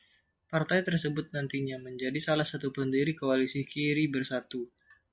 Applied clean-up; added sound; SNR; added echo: none; none; none; none.